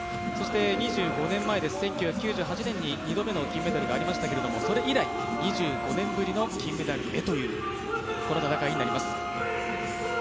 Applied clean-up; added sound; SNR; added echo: none; Bowed string instrument; 7 dB; none.